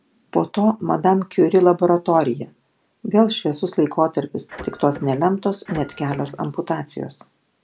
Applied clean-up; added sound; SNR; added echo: none; Printer; 19 dB; none.